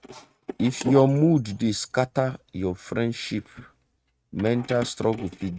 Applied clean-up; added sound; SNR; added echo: neural mask model RNNoise.